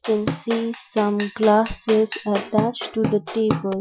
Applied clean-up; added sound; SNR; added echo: classical method Wiener filter.